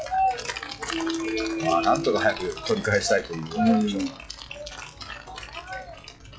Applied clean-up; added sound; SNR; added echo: classical method log-MMSE.